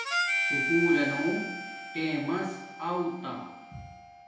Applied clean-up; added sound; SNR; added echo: none; Harmonica; 2 dB; reverberation time 0.9 s.